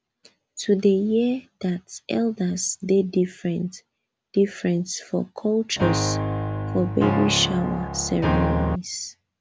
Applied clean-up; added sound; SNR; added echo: none; Piano; 0 dB; none.